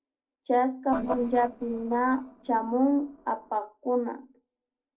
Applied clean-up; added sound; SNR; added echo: neural separator model SepFormer DNS4.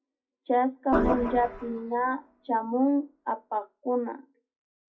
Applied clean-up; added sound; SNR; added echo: classical method WPE with log-MMSE.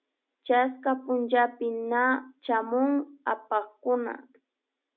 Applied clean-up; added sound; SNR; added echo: none; none; none; none.